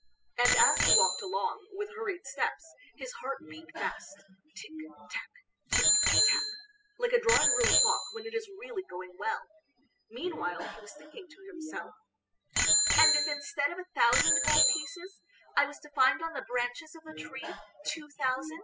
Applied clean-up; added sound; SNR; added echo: classical method spectral subtraction.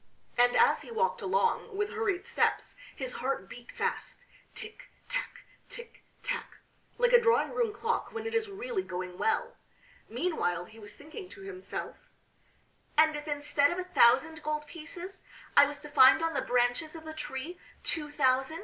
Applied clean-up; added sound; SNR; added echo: none; none; none; none.